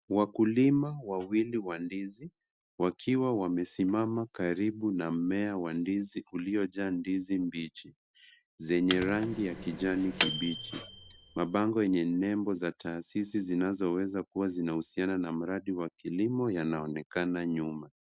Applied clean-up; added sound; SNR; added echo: none; Microwave oven; 7 dB; none.